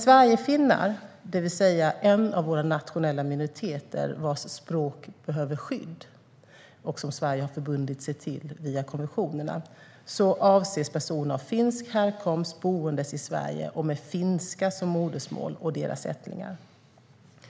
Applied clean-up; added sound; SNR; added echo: none; none; none; none.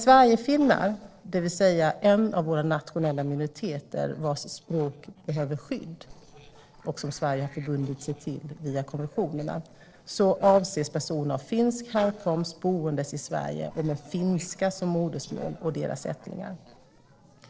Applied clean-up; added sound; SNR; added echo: neural separator model SepFormer DNS4.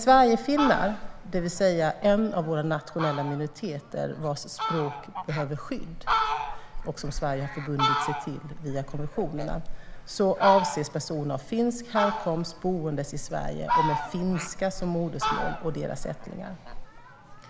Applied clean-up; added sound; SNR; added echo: none; Fowl; 4 dB; none.